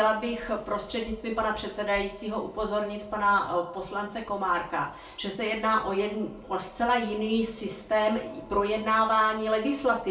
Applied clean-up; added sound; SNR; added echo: none; none; none; reverberation time 0.3 s.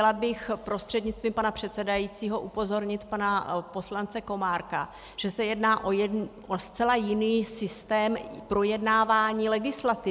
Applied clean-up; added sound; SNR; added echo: none; none; none; none.